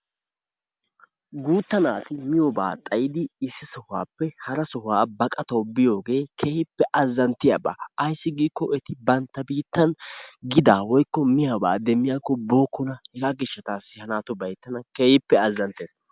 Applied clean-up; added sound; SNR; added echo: none; none; none; none.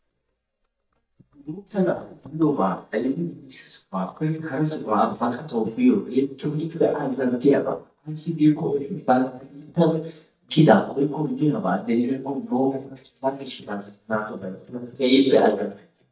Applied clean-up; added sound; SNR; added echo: neural mask model DeepFilterNet 3.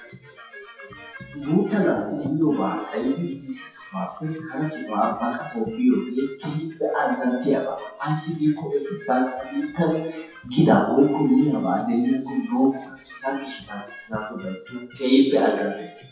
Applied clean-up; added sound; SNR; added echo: classical method WPE with log-MMSE.